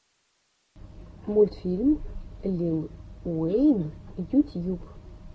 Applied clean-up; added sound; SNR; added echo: none; none; none; none.